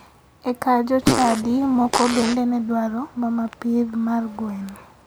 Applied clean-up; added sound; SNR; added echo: none; Fart; 2 dB; none.